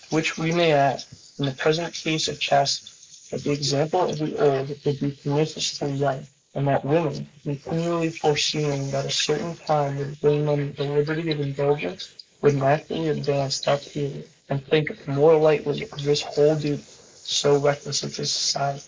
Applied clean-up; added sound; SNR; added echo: neural mask model Resemble Enhance denoiser.